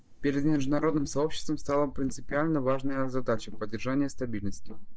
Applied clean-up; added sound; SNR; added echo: neural mask model DeepFilterNet 3.